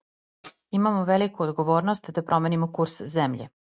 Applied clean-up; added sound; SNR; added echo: neural mask model RNNoise.